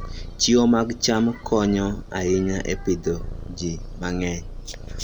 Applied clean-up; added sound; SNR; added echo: none; Purr; 11 dB; none.